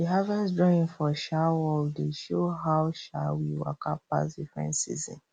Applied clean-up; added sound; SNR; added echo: none; none; none; none.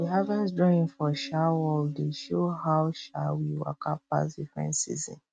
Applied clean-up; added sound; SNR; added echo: neural mask model RNNoise.